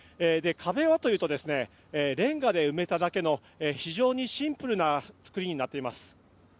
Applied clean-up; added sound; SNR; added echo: none; none; none; none.